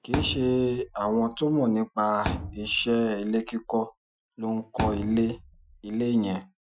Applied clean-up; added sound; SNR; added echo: classical method Wiener filter.